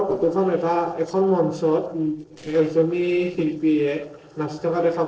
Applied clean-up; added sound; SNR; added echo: neural separator model SepFormer DNS4.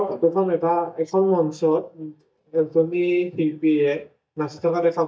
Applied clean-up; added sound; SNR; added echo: neural mask model DeepFilterNet 3.